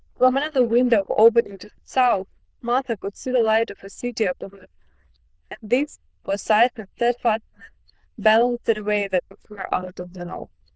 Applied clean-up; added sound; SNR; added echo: neural diffusion model UNIVERSE++.